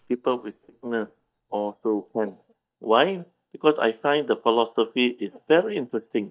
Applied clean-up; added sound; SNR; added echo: neural mask model DeepFilterNet 3.